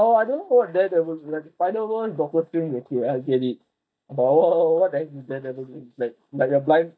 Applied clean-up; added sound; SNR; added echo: neural mask model DeepFilterNet 3.